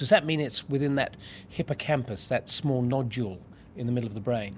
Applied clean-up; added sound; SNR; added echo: none; none; none; none.